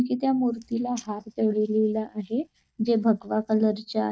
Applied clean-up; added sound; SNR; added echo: neural mask model DeepFilterNet 3.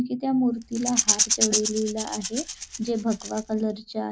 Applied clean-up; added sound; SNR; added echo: none; Rattle / Rattle (instrument); 1 dB; none.